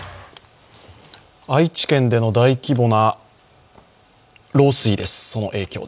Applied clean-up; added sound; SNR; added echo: none; none; none; none.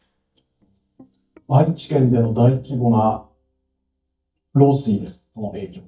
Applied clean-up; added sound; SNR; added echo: neural mask model DeepFilterNet 3.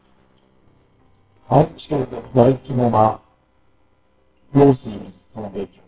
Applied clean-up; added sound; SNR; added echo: neural separator model SepFormer WHAMR!.